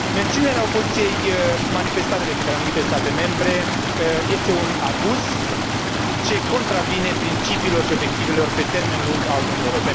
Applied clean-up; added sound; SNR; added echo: none; Stream; -2 dB; none.